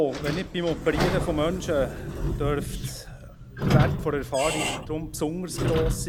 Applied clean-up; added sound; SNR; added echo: none; Squeak / Sliding door; 0 dB; none.